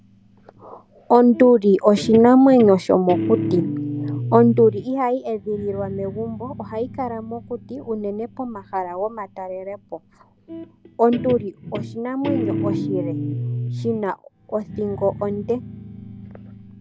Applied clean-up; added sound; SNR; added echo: none; Guitar; 9 dB; none.